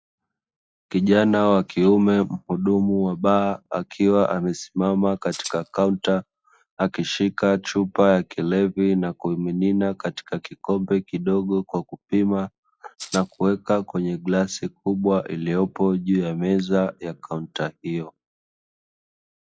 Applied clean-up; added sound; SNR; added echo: classical method log-MMSE.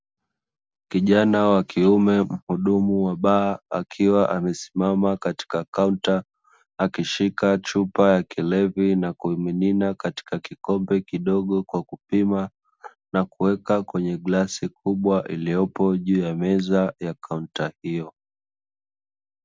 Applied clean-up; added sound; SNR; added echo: none; none; none; none.